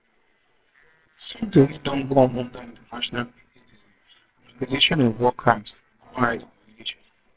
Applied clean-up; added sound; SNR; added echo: neural separator model SepFormer WHAMR!.